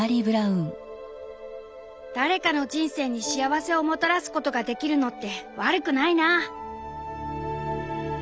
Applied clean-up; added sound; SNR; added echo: none; none; none; none.